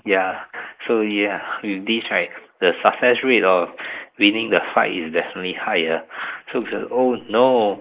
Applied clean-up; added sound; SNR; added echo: neural mask model Resemble Enhance denoiser.